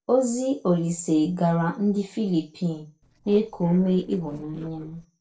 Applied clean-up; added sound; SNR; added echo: neural separator model SepFormer DNS4.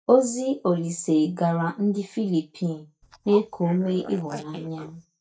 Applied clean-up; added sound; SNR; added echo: neural mask model DeepFilterNet 3.